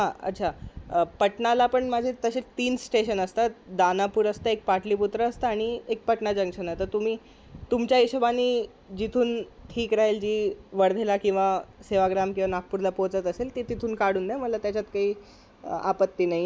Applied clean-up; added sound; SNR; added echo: none; none; none; none.